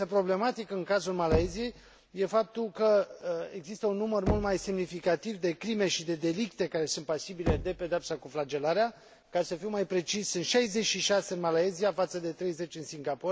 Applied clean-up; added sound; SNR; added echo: none; Knock; 9 dB; none.